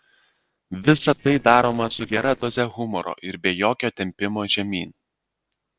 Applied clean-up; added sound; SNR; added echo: neural separator model SepFormer DNS4.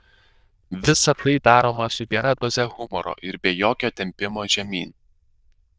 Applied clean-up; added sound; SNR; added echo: neural diffusion model UNIVERSE++.